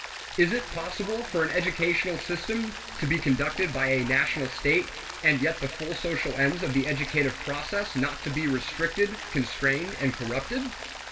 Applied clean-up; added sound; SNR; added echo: none; Rain; 11 dB; reverberation time 2.3 s.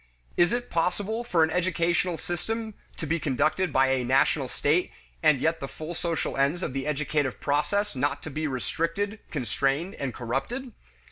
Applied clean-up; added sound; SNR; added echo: none; none; none; none.